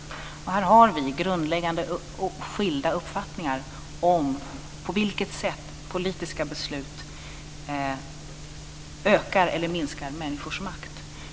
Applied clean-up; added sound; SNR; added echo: none; none; none; none.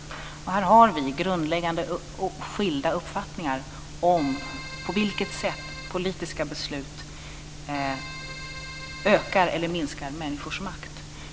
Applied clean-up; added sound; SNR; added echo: none; Keyboard (musical); 15 dB; none.